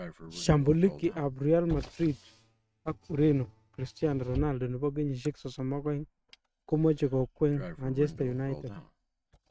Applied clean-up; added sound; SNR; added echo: neural mask model RNNoise.